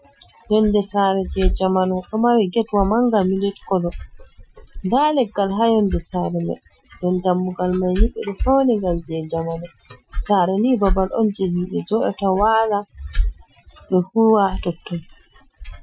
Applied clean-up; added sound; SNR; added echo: classical method Wiener filter.